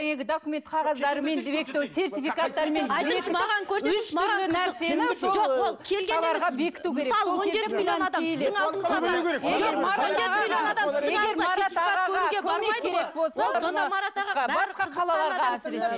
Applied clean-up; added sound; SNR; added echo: none; none; none; none.